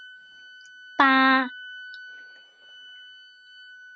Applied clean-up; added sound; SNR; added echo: none; Wind instrument, woodwind instrument; 17 dB; none.